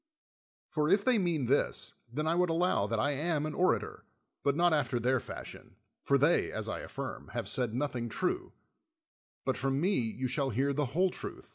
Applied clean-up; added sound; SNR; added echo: none; none; none; none.